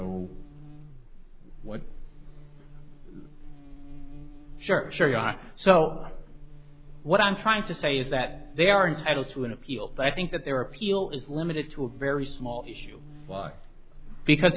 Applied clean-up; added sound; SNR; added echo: none; Buzz; 12 dB; none.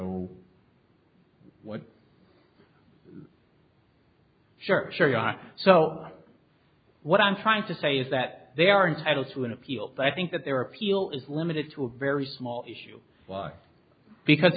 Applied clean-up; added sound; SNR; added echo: none; none; none; none.